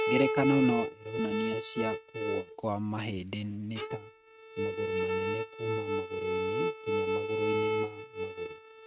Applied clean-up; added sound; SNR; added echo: neural mask model RNNoise.